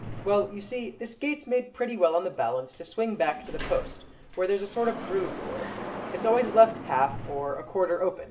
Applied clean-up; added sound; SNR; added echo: none; Sliding door; 12 dB; reverberation time 0.4 s.